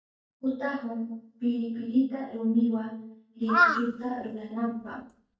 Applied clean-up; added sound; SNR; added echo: neural mask model DeepFilterNet 3.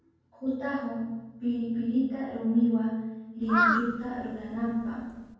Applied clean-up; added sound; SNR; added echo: none; Crow; 1 dB; reverberation time 1.3 s.